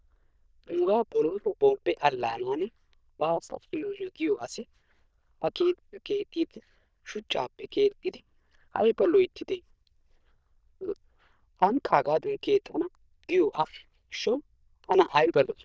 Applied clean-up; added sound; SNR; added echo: neural diffusion model UNIVERSE++.